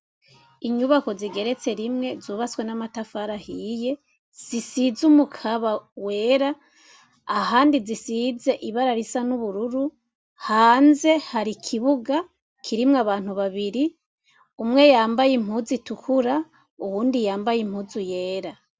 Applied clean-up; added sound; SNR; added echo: none; none; none; none.